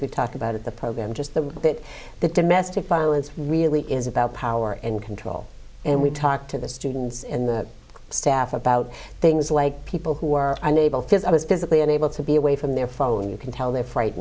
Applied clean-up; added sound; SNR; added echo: none; none; none; none.